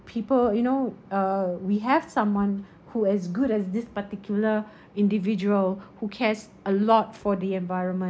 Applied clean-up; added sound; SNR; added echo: none; none; none; none.